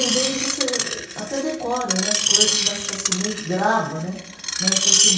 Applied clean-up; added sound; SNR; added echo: none; Screech; -4 dB; reverberation time 0.6 s.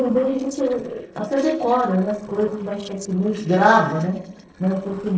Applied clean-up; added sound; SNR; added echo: neural separator model SepFormer DNS4.